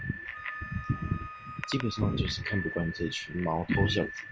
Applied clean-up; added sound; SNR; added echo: none; Bicycle bell + Wind instrument, woodwind instrument; 8 dB; none.